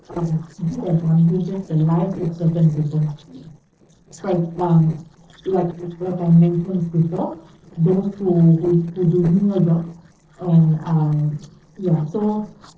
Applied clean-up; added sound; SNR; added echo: neural separator model SepFormer DNS4.